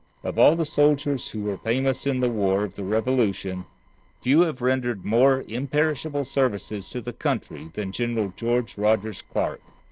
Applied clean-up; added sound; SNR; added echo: neural separator model SepFormer DNS4.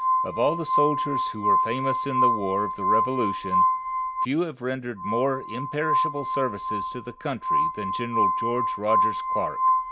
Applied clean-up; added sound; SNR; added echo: none; Glass; -4 dB; none.